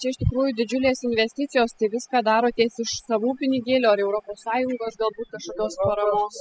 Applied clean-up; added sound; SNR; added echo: classical method spectral subtraction.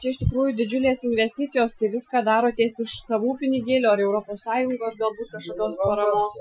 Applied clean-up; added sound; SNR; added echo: classical method Wiener filter.